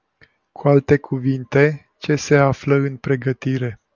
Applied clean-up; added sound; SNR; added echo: none; none; none; none.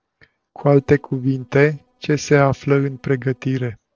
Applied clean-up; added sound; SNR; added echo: neural separator model SepFormer DNS4.